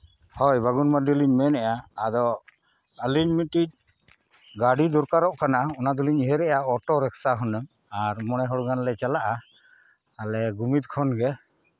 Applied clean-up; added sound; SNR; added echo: none; none; none; none.